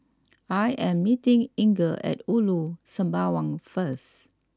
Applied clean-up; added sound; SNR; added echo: none; none; none; none.